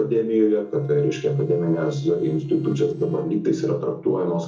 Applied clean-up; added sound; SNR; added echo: neural separator model SepFormer DNS4.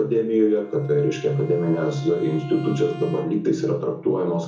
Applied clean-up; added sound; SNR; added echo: none; Bowed string instrument; 20 dB; reverberation time 0.6 s.